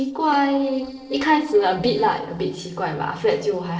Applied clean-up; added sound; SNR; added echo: neural separator model SepFormer DNS4.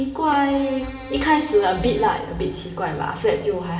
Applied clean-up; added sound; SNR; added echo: none; Keyboard (musical); 17 dB; reverberation time 0.8 s.